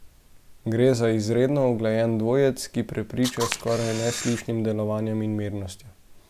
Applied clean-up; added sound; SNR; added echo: none; Camera; 9 dB; none.